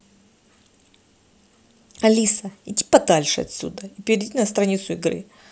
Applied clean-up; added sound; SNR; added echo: none; none; none; none.